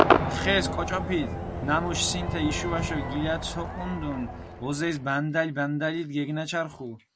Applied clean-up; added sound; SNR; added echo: none; Crowd / Cheering / Fireworks; 1 dB; none.